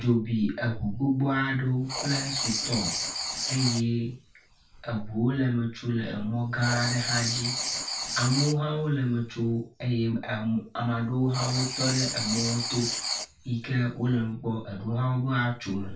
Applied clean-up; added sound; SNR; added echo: none; Writing; 7 dB; reverberation time 0.3 s.